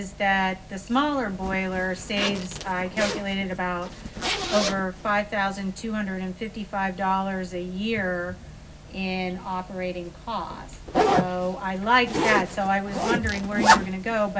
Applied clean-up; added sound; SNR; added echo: none; Zipper (clothing); 3 dB; reverberation time 0.4 s.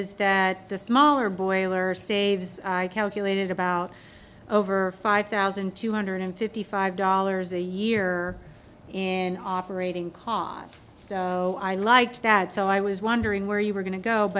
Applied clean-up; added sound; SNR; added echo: none; none; none; none.